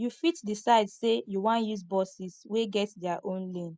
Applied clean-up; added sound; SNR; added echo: none; none; none; none.